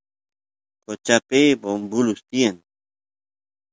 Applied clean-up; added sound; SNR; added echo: none; none; none; none.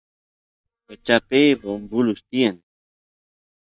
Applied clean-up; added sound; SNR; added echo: neural mask model DeepFilterNet 3.